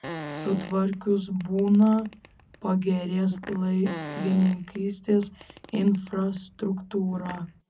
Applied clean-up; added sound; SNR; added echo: none; Fart; 15 dB; reverberation time 0.4 s.